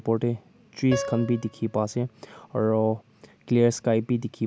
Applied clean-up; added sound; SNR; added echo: none; Piano; 14 dB; none.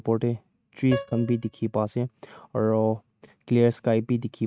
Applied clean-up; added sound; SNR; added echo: neural mask model RNNoise.